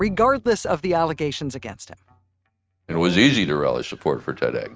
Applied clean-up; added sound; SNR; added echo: neural mask model RNNoise.